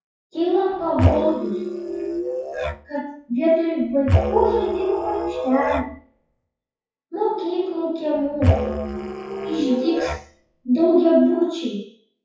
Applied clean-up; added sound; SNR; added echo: classical method WPE with log-MMSE.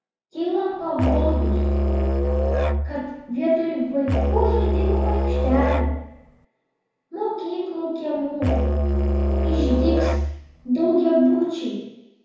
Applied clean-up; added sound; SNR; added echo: none; Musical instrument; -3 dB; reverberation time 0.8 s.